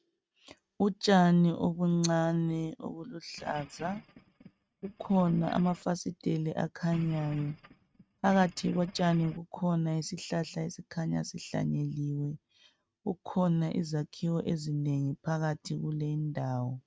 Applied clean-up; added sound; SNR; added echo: neural mask model RNNoise.